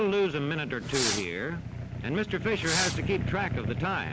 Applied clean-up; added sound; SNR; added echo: none; Fireworks; 6 dB; none.